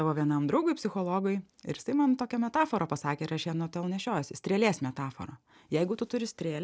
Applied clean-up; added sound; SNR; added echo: none; none; none; none.